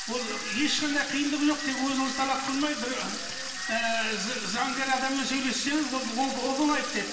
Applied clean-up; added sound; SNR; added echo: none; Sink (filling or washing) / Water tap, faucet; 8 dB; reverberation time 1.4 s.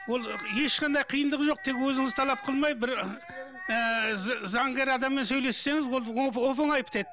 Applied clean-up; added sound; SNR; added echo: none; none; none; none.